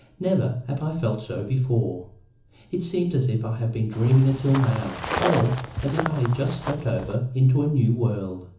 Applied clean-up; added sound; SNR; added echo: none; Walk, footsteps; 7 dB; reverberation time 0.7 s.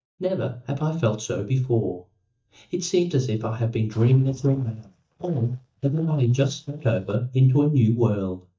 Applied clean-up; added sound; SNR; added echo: neural mask model DeepFilterNet 3.